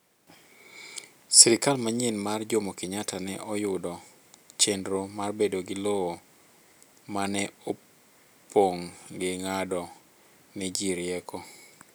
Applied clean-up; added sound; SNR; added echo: none; none; none; none.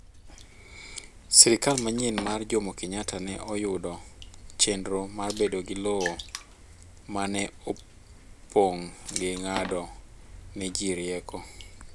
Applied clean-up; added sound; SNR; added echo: none; Water / Splash, splatter; 13 dB; none.